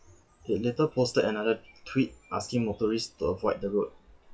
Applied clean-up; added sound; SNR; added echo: classical method WPE with log-MMSE.